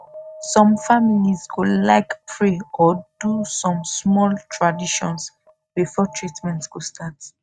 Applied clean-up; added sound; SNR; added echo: neural mask model RNNoise.